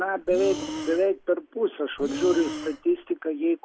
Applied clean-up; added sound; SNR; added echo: none; Breathing; 10 dB; none.